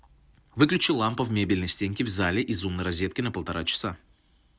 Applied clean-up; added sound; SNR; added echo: none; none; none; none.